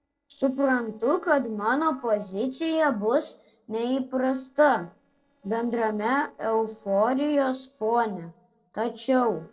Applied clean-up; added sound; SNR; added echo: neural separator model SepFormer DNS4.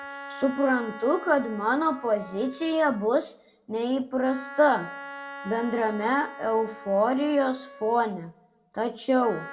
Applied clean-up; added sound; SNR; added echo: none; Wind instrument, woodwind instrument; 16 dB; reverberation time 0.4 s.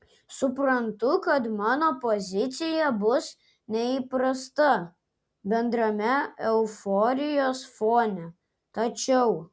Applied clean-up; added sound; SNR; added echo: none; none; none; none.